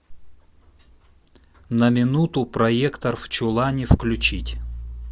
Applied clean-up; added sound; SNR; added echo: none; none; none; none.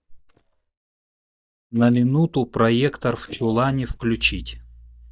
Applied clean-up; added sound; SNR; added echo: neural mask model DeepFilterNet 3.